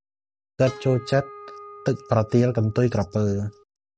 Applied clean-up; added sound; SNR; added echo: none; Harp; 18 dB; none.